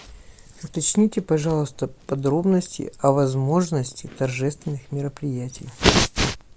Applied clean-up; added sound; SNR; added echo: none; none; none; none.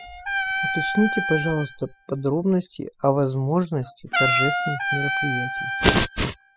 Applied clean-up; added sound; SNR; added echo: classical method spectral subtraction.